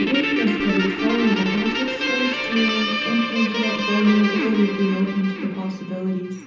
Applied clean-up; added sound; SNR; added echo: none; Guitar; 3 dB; reverberation time 0.6 s.